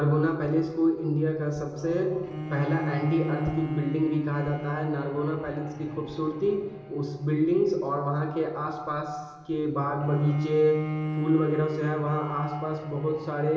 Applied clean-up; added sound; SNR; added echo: none; Bowed string instrument; 9 dB; reverberation time 1.4 s.